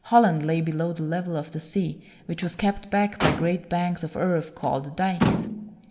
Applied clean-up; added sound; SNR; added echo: none; Motor vehicle (road); 7 dB; reverberation time 0.8 s.